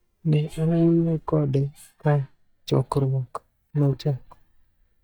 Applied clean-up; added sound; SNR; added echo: neural mask model DeepFilterNet 3.